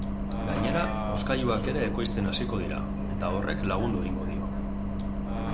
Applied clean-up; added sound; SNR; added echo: none; Bus; -2 dB; none.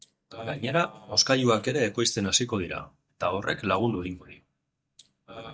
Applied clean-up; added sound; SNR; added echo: neural mask model DeepFilterNet 3.